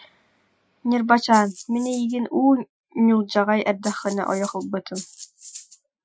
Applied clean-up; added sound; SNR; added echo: classical method Wiener filter.